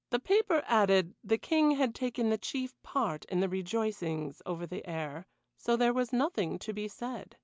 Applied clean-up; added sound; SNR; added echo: none; none; none; none.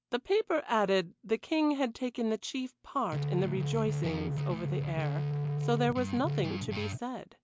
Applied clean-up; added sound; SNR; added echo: none; Guitar; 1 dB; none.